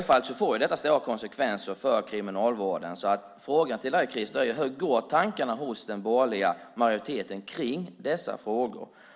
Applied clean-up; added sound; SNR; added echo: none; none; none; none.